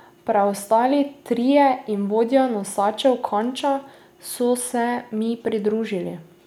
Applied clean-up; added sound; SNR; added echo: none; none; none; none.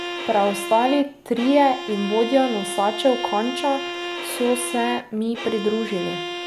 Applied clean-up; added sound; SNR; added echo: none; Bowed string instrument; 8 dB; none.